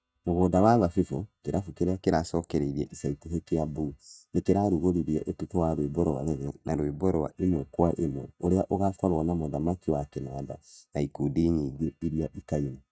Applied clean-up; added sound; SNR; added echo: neural mask model DeepFilterNet 3.